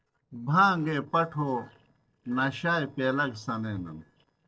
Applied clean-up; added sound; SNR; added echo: neural separator model SepFormer DNS4.